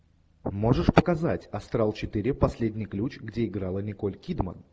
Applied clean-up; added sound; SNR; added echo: none; none; none; none.